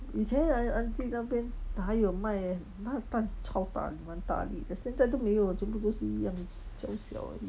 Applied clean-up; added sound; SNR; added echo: none; none; none; none.